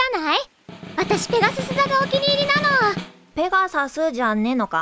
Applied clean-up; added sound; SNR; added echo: none; Snare drum; 11 dB; none.